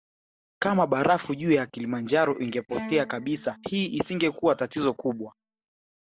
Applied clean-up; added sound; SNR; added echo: none; Bowed string instrument; 18 dB; none.